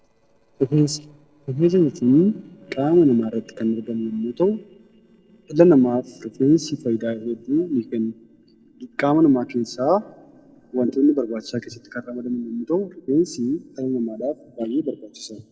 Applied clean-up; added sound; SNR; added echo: neural separator model SepFormer DNS4.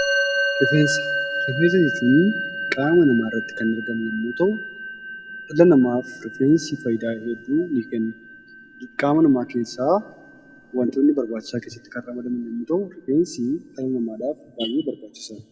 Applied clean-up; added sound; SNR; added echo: none; Musical instrument; 8 dB; reverberation time 1.4 s.